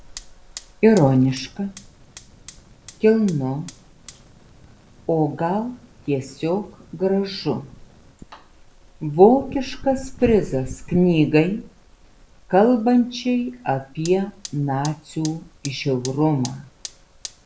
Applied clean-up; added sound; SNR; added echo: none; Fire; 18 dB; none.